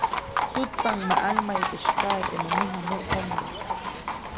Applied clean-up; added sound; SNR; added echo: none; Livestock, farm animals, working animals; -4 dB; none.